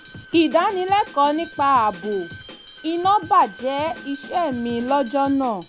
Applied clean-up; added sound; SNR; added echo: none; Drum kit + Bowed string instrument; 18 dB; none.